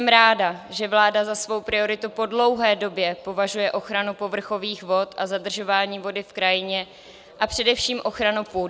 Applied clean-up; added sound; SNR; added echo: none; none; none; none.